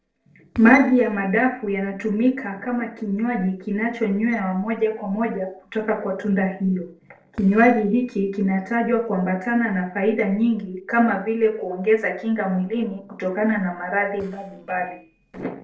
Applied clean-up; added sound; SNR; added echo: neural separator model SepFormer DNS4.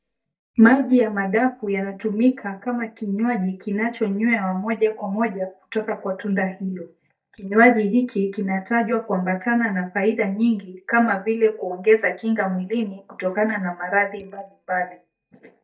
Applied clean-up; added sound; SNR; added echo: neural mask model DeepFilterNet 3.